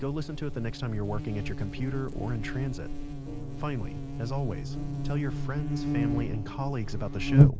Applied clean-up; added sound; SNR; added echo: none; Buzz; -4 dB; none.